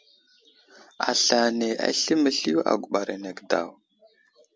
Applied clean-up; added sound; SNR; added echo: none; none; none; none.